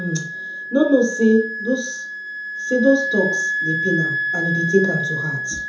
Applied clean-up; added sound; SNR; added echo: none; Wind instrument, woodwind instrument; 4 dB; reverberation time 0.5 s.